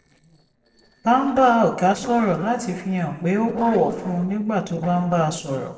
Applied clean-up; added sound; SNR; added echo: neural separator model SepFormer DNS4.